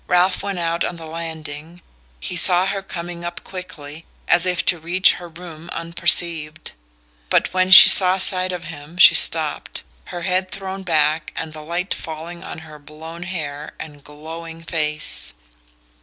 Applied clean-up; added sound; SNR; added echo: none; none; none; none.